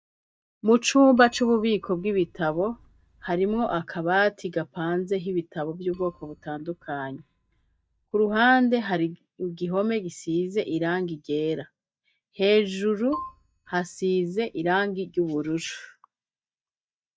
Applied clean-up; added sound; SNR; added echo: neural mask model DeepFilterNet 3.